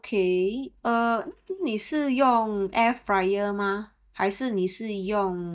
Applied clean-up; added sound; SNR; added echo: neural mask model DeepFilterNet 3.